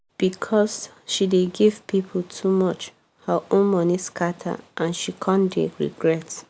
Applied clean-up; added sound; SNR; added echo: none; none; none; none.